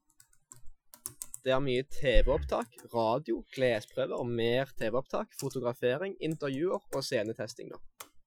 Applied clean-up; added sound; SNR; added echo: classical method Wiener filter.